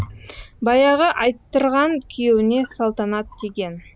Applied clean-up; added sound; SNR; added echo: none; Wild animals; 19 dB; none.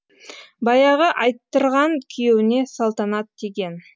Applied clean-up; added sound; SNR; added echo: none; none; none; none.